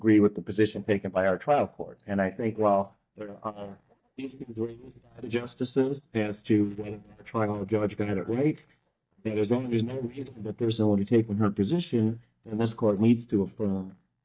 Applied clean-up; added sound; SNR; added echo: neural mask model DeepFilterNet 3.